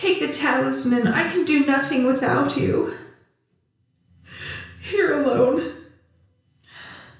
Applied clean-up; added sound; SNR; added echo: none; none; none; reverberation time 0.5 s.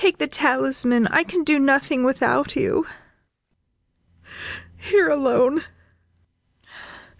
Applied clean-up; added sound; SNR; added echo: none; none; none; none.